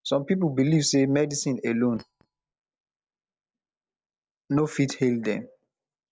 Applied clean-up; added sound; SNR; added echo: neural separator model SepFormer DNS4.